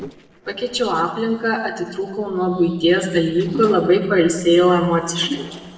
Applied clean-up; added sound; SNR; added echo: neural separator model SepFormer DNS4.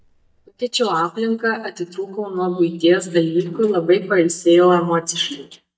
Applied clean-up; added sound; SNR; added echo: neural mask model DeepFilterNet 3.